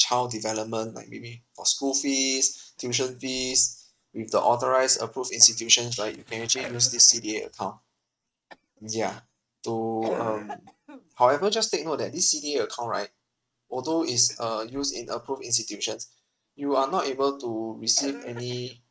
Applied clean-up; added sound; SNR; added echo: neural mask model RNNoise.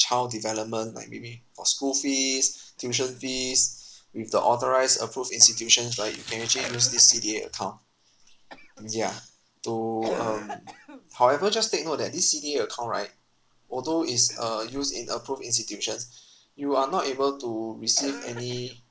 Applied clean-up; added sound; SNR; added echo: none; Crumpling, crinkling + Cough; 18 dB; none.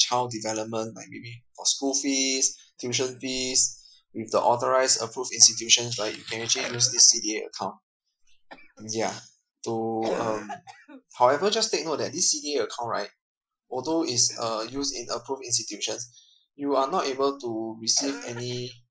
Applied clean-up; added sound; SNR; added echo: classical method Wiener filter.